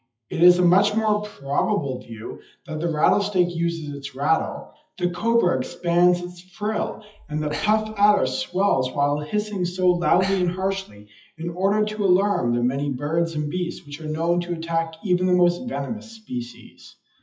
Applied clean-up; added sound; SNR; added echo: classical method WPE with log-MMSE.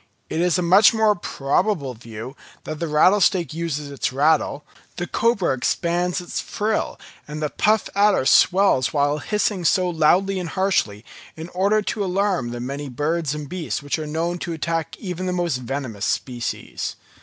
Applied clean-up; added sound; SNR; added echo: none; none; none; none.